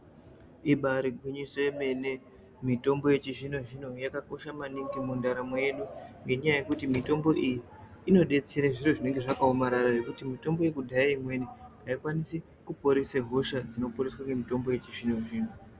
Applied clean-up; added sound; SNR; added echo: none; Slam; 18 dB; none.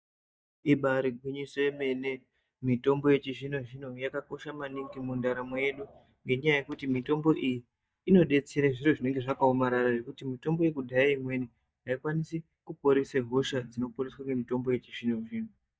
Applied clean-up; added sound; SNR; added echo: neural mask model DeepFilterNet 3.